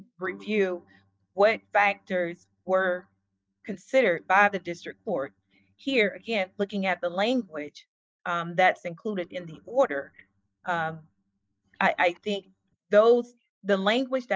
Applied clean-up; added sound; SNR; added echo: neural mask model DeepFilterNet 3.